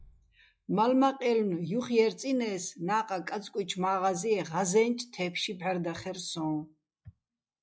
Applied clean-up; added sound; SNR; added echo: classical method log-MMSE.